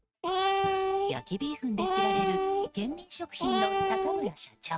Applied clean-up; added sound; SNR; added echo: neural mask model RNNoise.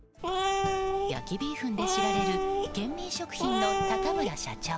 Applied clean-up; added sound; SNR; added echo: none; Cat; -4 dB; none.